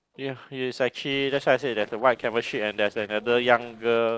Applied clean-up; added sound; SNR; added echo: neural separator model SepFormer DNS4.